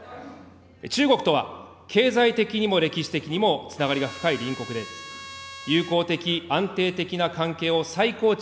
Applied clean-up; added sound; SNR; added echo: none; Trumpet; 16 dB; none.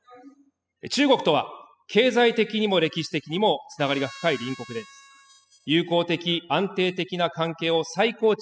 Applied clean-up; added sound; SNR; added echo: classical method spectral subtraction.